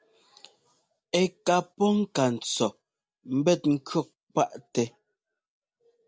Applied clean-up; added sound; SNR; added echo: none; none; none; none.